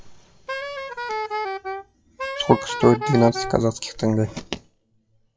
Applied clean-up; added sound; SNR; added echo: classical method WPE with log-MMSE.